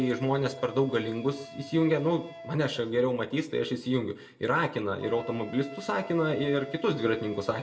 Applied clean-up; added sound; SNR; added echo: none; Wind instrument, woodwind instrument; 18 dB; reverberation time 0.6 s.